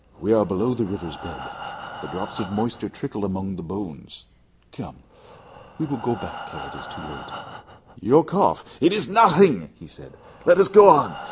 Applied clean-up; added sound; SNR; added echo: none; Breathing; 17 dB; none.